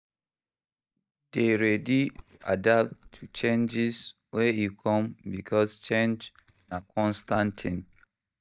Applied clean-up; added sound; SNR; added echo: neural mask model DeepFilterNet 3.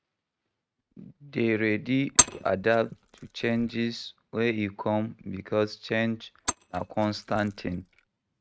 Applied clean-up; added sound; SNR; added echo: neural mask model RNNoise.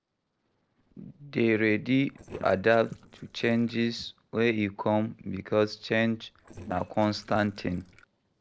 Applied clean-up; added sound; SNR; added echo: neural separator model SepFormer DNS4.